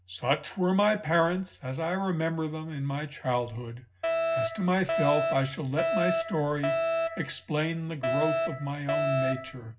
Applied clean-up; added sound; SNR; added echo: none; Alarm; 0 dB; reverberation time 0.4 s.